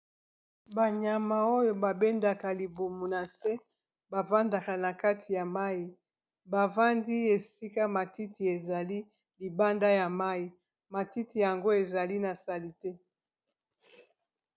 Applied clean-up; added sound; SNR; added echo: none; none; none; none.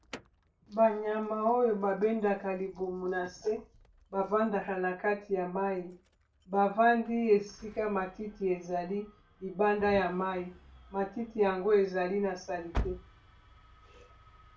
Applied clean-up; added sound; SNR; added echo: none; Engine starting; 17 dB; reverberation time 0.2 s.